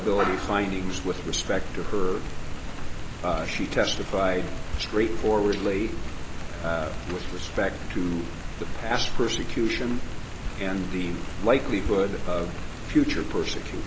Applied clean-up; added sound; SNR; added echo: none; Rain; 2 dB; none.